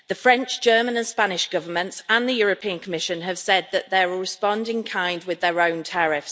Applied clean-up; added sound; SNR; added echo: none; none; none; none.